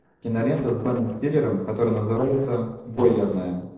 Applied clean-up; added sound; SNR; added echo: neural separator model SepFormer DNS4.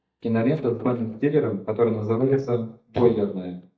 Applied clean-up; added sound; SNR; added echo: neural mask model DeepFilterNet 3.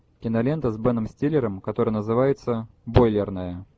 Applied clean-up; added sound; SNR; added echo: none; none; none; none.